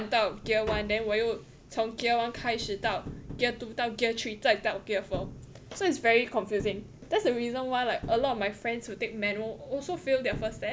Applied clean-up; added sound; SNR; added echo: none; Tap; 15 dB; none.